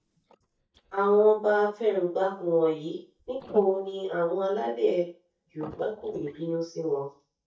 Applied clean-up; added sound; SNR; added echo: neural mask model DeepFilterNet 3.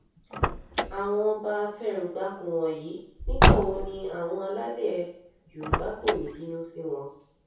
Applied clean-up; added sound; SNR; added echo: none; Car; -2 dB; reverberation time 0.6 s.